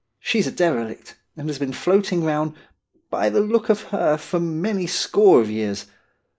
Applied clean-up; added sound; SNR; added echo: neural mask model Resemble Enhance denoiser.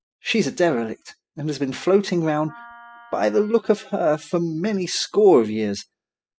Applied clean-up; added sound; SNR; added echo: classical method spectral subtraction.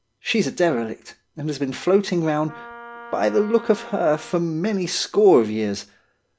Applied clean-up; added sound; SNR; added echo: none; Wind instrument, woodwind instrument; 19 dB; none.